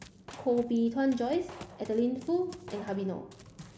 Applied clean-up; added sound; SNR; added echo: none; Run + Gunshot, gunfire; 20 dB; none.